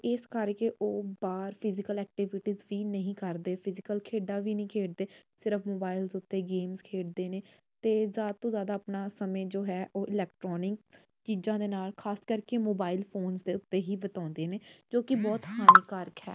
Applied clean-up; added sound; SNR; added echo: none; none; none; none.